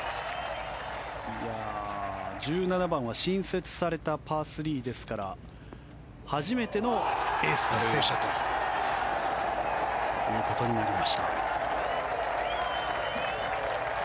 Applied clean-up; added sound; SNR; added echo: none; none; none; none.